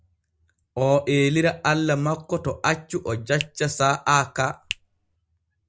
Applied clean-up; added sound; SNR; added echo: none; Finger snapping; 14 dB; none.